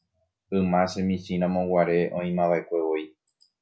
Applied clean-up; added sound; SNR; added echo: none; none; none; none.